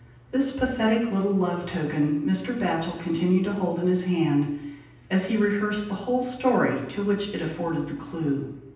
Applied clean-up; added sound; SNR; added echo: none; none; none; reverberation time 0.9 s.